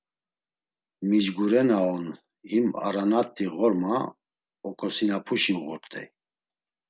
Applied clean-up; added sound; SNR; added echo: none; none; none; none.